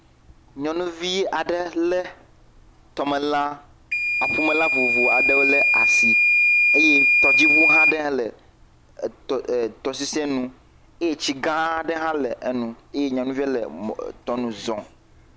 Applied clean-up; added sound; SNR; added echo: none; Microwave oven / Alarm; -3 dB; none.